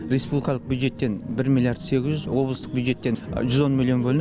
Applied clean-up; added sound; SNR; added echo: none; none; none; none.